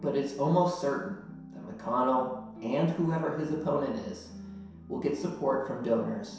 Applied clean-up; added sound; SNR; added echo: none; none; none; reverberation time 0.7 s.